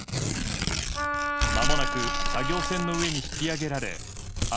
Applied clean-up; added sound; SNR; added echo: none; Wind instrument, woodwind instrument + Tearing; -5 dB; none.